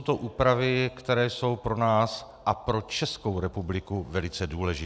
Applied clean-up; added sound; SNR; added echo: none; none; none; none.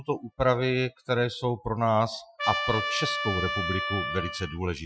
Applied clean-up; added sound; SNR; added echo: classical method Wiener filter.